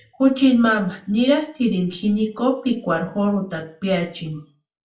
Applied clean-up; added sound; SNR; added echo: none; none; none; reverberation time 0.3 s.